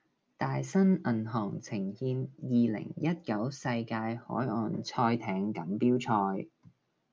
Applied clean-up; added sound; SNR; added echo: none; none; none; none.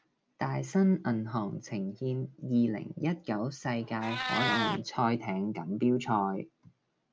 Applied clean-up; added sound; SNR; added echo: none; Meow; 10 dB; none.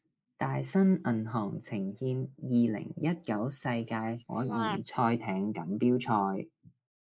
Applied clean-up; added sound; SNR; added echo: neural mask model Resemble Enhance denoiser.